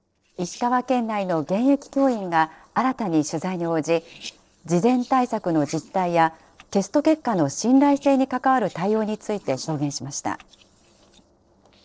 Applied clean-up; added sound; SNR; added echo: neural separator model SepFormer DNS4.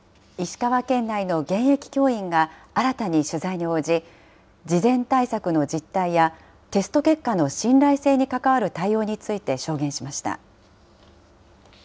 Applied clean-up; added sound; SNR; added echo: none; none; none; none.